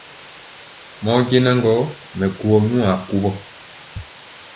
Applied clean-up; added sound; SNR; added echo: none; Water; 17 dB; none.